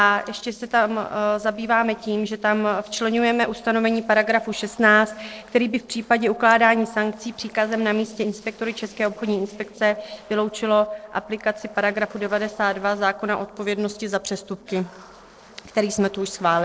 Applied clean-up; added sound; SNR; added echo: neural separator model SepFormer DNS4.